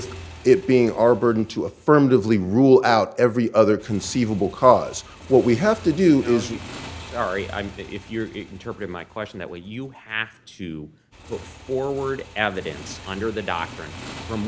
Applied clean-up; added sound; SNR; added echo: none; Motorcycle / Engine; 19 dB; none.